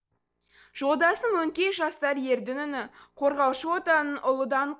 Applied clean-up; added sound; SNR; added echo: neural separator model SepFormer DNS4.